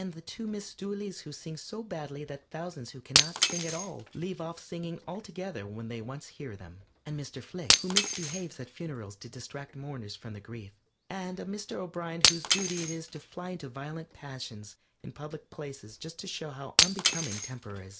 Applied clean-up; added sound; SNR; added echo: none; Shatter; -3 dB; none.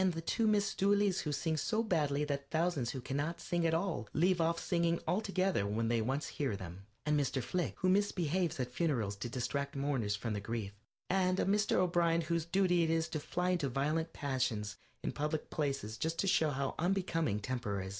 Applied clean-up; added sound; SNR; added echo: none; none; none; none.